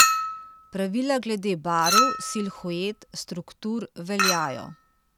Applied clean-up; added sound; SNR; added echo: none; Chink, clink; -1 dB; none.